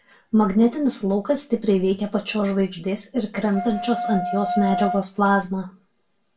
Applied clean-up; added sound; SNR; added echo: none; Wind instrument, woodwind instrument; 6 dB; reverberation time 0.2 s.